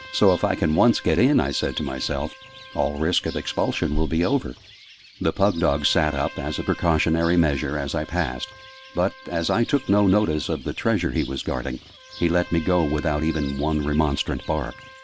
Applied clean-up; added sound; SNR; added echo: none; Bird + Trumpet; 19 dB; none.